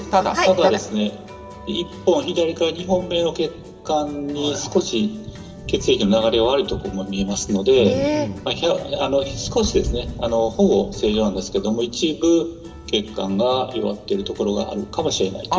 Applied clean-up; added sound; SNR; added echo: none; Thunder; 16 dB; reverberation time 1.6 s.